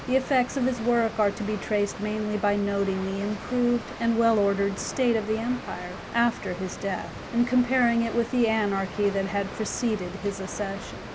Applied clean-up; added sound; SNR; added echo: none; Water; 12 dB; none.